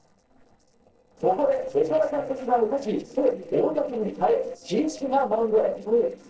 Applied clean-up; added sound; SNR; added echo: neural separator model SepFormer DNS4.